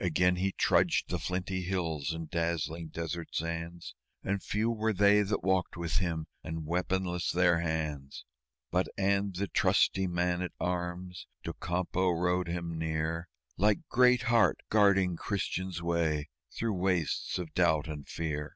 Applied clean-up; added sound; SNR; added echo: none; none; none; none.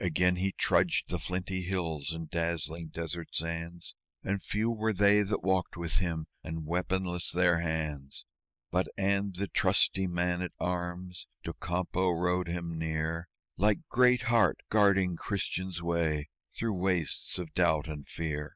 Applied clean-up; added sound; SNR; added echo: neural mask model Resemble Enhance denoiser.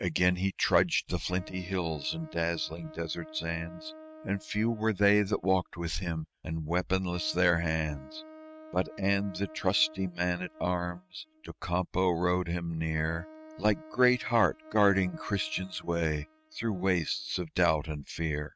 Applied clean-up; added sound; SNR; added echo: neural mask model RNNoise.